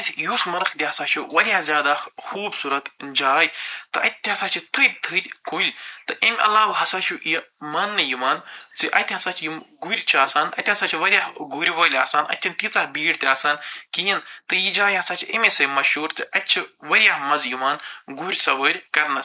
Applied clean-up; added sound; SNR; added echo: neural mask model Resemble Enhance denoiser.